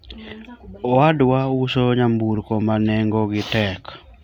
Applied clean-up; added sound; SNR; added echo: none; none; none; none.